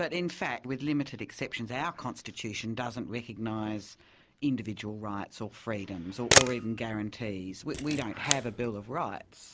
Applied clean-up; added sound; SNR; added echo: none; Camera; -3 dB; none.